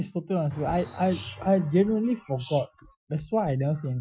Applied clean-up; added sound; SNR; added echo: classical method Wiener filter.